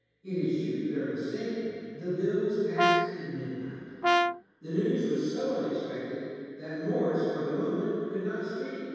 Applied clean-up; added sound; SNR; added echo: none; Brass instrument; -2 dB; reverberation time 2.2 s.